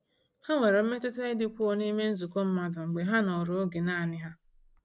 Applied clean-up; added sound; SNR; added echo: neural mask model Resemble Enhance denoiser.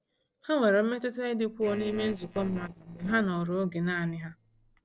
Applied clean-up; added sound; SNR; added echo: neural separator model SepFormer DNS4.